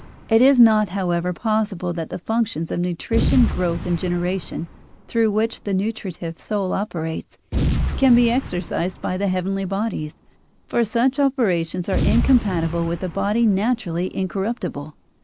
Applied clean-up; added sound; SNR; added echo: none; Boom; 8 dB; none.